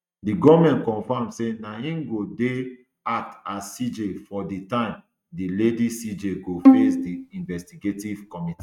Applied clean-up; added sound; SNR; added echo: neural mask model RNNoise.